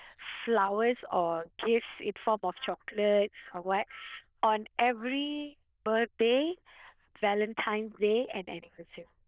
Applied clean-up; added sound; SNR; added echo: neural diffusion model UNIVERSE++.